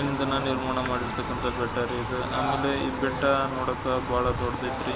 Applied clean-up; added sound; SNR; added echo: none; Toilet flush; 17 dB; none.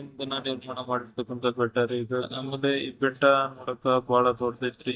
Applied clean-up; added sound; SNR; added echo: neural mask model DeepFilterNet 3.